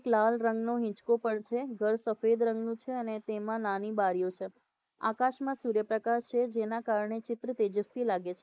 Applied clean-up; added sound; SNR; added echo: neural mask model Resemble Enhance denoiser.